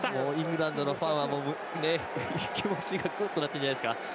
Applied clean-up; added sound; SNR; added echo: none; Cowbell; 20 dB; none.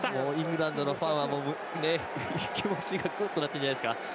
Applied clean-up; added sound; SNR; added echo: none; none; none; none.